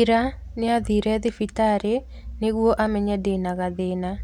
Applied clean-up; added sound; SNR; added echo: none; none; none; none.